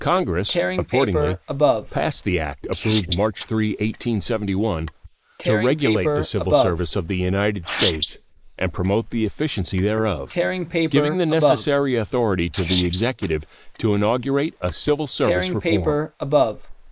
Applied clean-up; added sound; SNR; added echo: neural mask model Resemble Enhance denoiser.